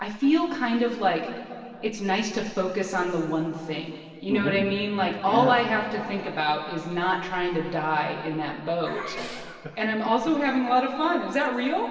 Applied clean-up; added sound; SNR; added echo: none; Snare drum; 18 dB; reverberation time 2.3 s.